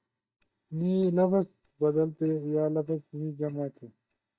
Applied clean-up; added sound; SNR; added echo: neural mask model DeepFilterNet 3.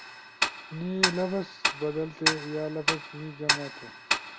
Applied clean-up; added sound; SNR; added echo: none; Tick-tock; -3 dB; reverberation time 0.2 s.